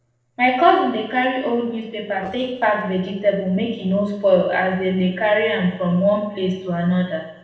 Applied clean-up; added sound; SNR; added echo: neural separator model SepFormer DNS4.